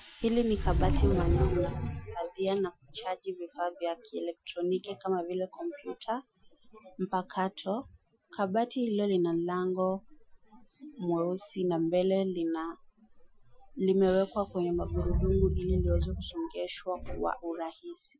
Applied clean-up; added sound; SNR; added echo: classical method Wiener filter.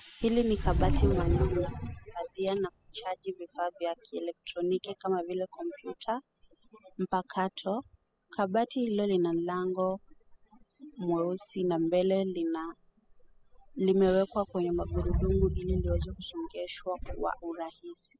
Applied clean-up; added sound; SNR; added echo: classical method spectral subtraction.